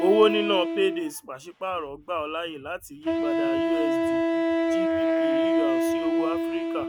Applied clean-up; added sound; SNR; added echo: none; Wind instrument, woodwind instrument; -3 dB; none.